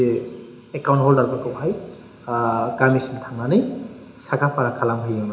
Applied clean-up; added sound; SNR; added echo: none; none; none; reverberation time 0.8 s.